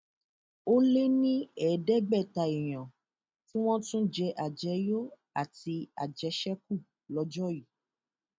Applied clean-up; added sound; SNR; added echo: none; none; none; none.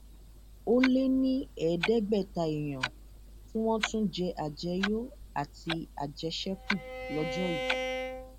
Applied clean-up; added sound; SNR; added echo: none; Clock + Bowed string instrument; 7 dB; none.